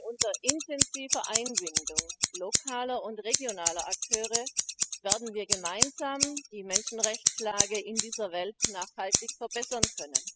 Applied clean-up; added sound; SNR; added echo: classical method spectral subtraction.